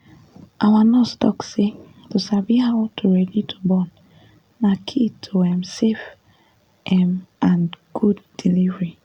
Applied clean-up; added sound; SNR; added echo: none; none; none; none.